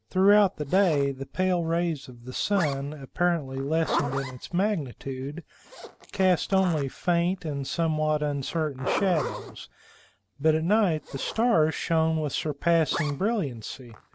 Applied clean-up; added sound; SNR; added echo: none; Zipper (clothing); 13 dB; none.